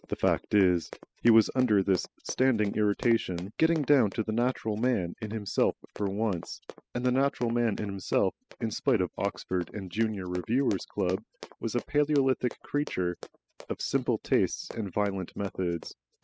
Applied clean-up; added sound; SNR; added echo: classical method spectral subtraction.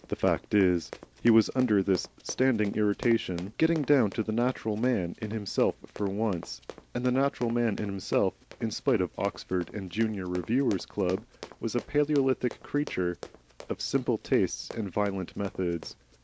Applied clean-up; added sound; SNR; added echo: none; Run; 19 dB; none.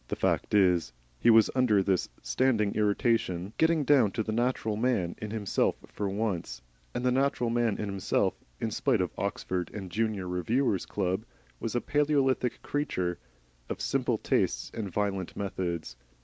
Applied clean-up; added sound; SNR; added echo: none; none; none; none.